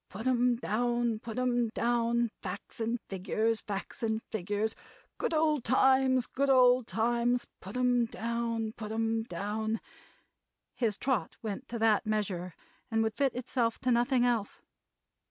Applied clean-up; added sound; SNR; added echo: none; none; none; none.